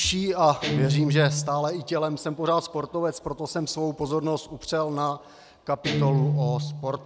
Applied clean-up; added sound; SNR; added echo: none; Guitar; 3 dB; none.